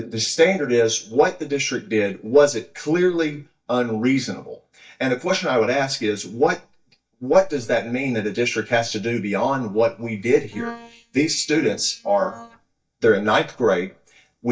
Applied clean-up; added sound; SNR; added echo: neural mask model DeepFilterNet 3.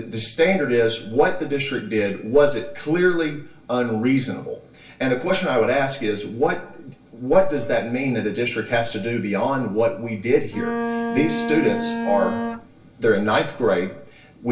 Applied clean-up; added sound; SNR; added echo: none; Bowed string instrument; 4 dB; reverberation time 0.2 s.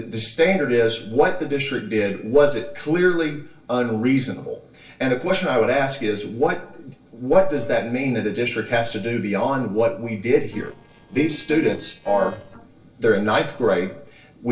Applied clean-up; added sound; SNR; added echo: neural separator model SepFormer DNS4.